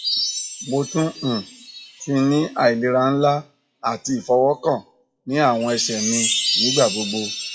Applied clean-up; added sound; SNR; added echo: classical method WPE with log-MMSE.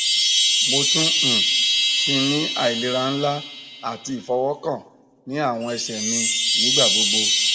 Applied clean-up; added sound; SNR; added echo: none; Chime; -5 dB; reverberation time 0.9 s.